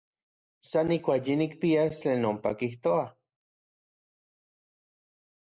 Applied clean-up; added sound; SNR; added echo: none; none; none; none.